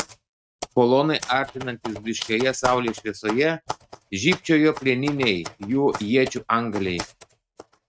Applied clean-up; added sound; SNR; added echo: neural mask model RNNoise.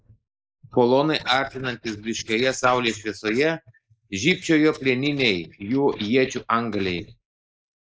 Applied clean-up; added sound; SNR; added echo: neural mask model Resemble Enhance denoiser.